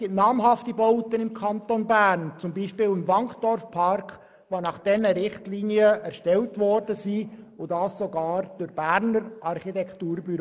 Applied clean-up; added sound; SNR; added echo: neural mask model Resemble Enhance denoiser.